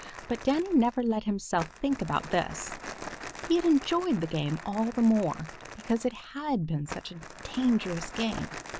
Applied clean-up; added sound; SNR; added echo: none; Crumpling, crinkling; 14 dB; none.